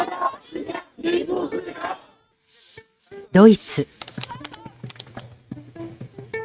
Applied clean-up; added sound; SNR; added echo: neural mask model RNNoise.